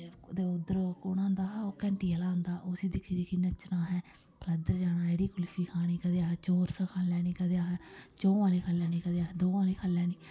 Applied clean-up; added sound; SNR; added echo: none; none; none; none.